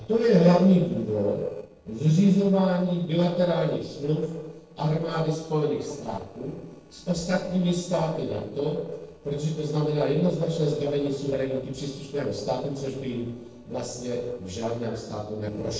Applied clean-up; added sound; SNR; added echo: neural separator model SepFormer DNS4.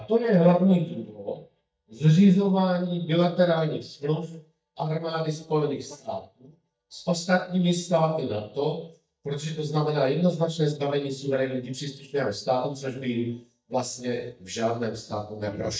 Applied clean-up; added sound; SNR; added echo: neural mask model DeepFilterNet 3.